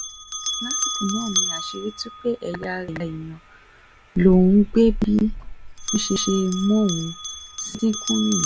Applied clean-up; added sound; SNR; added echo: none; Bell; 7 dB; none.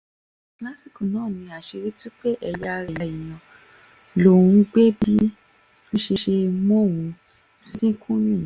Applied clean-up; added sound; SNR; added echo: none; none; none; none.